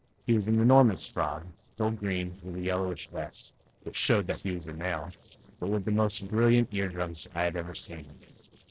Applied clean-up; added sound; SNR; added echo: neural separator model SepFormer DNS4.